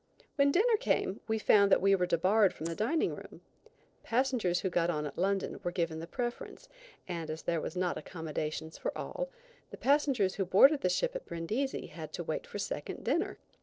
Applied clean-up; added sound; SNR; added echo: neural separator model SepFormer DNS4.